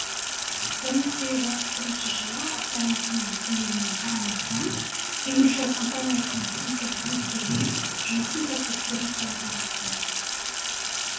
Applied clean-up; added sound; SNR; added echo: none; Sink (filling or washing); 0 dB; reverberation time 0.6 s.